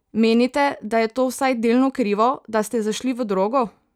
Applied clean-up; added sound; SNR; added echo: none; none; none; none.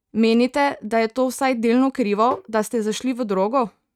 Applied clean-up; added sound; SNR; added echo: neural mask model RNNoise.